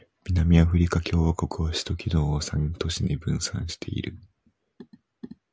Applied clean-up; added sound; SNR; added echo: none; none; none; none.